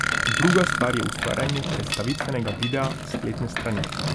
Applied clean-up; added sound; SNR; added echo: none; Burping, eructation + Mechanisms; 0 dB; none.